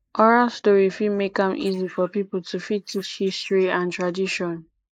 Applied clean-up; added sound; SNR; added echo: neural mask model Resemble Enhance denoiser.